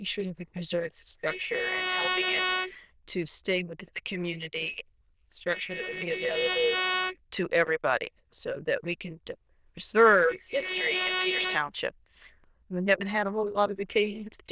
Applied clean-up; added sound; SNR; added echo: neural diffusion model UNIVERSE++.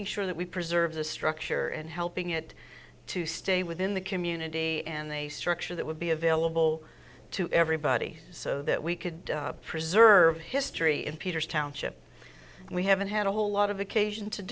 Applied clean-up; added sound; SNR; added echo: none; none; none; none.